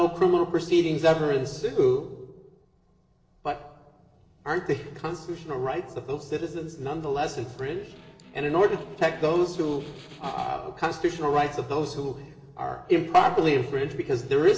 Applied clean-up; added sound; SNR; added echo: neural separator model SepFormer DNS4.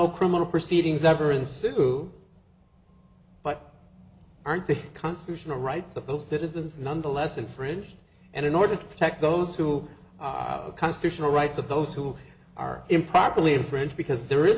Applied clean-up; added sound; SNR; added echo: none; none; none; none.